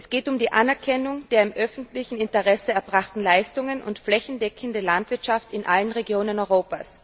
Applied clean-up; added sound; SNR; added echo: none; none; none; none.